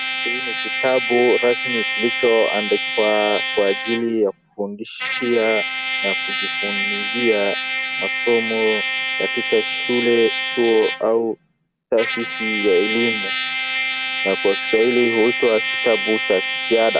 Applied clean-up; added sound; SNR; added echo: none; Trumpet; 3 dB; none.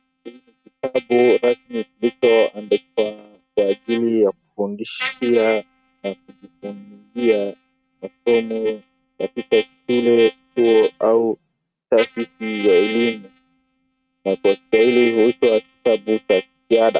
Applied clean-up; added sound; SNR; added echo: neural mask model RNNoise.